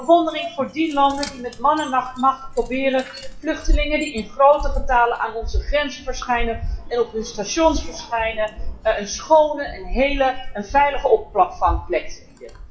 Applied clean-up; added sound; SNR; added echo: classical method WPE with log-MMSE.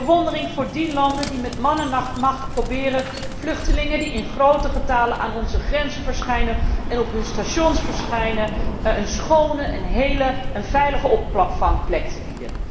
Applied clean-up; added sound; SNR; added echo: none; Bird; 2 dB; reverberation time 1.2 s.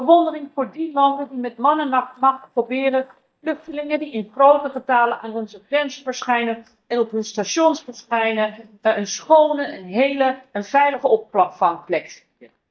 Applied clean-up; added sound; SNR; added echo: neural mask model DeepFilterNet 3.